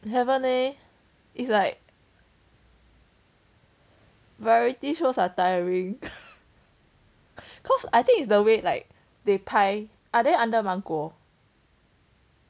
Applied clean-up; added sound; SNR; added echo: none; none; none; none.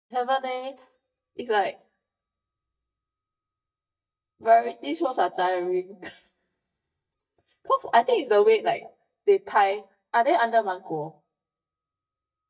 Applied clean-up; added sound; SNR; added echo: neural mask model DeepFilterNet 3.